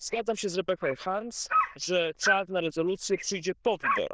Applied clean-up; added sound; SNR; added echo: neural diffusion model UNIVERSE++.